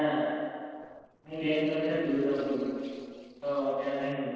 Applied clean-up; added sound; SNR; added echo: neural separator model SepFormer DNS4.